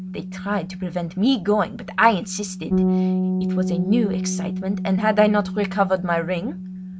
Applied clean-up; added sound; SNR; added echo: none; Bass guitar; 3 dB; none.